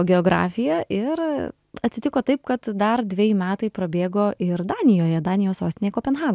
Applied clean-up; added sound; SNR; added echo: none; none; none; none.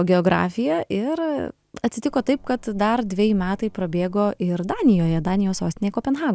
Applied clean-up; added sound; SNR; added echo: none; Boat, Water vehicle; 18 dB; none.